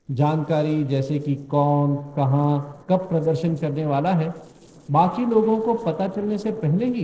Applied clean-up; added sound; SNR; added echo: neural separator model SepFormer DNS4.